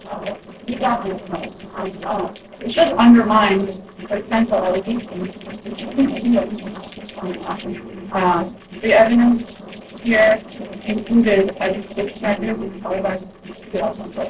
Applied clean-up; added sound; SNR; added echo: neural separator model SepFormer DNS4.